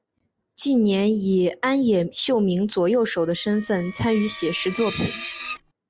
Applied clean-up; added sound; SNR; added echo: none; Screech; 13 dB; none.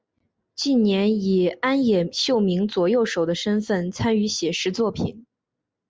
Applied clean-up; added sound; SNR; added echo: none; none; none; none.